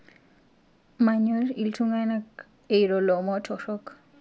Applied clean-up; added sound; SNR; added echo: none; none; none; none.